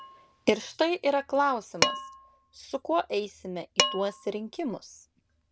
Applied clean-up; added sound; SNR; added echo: none; Dishes, pots, and pans; 5 dB; none.